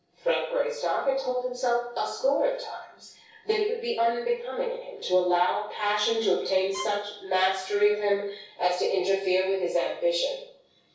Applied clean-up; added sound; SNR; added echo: neural separator model SepFormer DNS4.